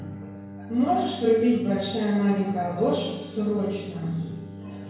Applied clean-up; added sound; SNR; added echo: none; Bowed string instrument; 15 dB; reverberation time 0.9 s.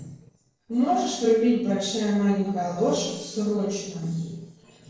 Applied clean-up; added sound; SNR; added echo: neural separator model SepFormer DNS4.